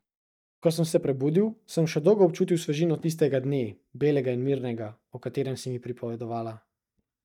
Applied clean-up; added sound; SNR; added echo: neural mask model DeepFilterNet 3.